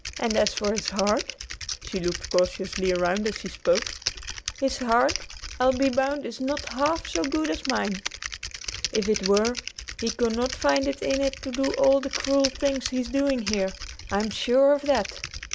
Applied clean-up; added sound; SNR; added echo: none; Typing; 9 dB; none.